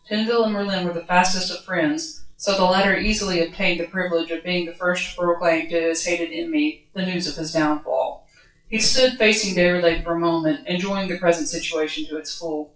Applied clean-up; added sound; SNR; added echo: classical method WPE with log-MMSE.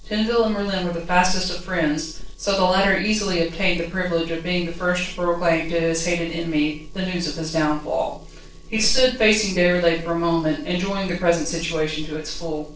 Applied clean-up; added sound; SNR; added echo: neural separator model SepFormer DNS4.